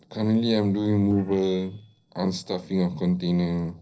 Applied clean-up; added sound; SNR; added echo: neural separator model SepFormer DNS4.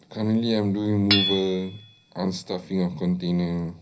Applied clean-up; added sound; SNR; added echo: none; Hammer / Chink, clink; 8 dB; reverberation time 0.5 s.